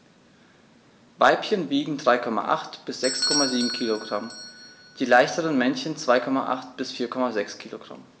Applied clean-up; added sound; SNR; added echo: none; Bell / Doorbell; 11 dB; none.